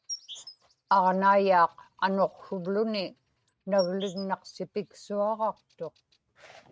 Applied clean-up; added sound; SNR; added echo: neural mask model RNNoise.